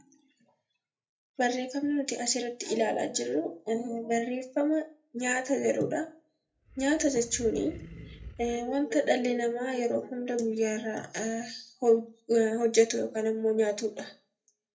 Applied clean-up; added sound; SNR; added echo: none; Animal; 17 dB; reverberation time 0.3 s.